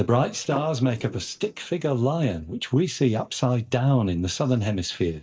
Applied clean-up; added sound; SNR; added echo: neural mask model DeepFilterNet 3.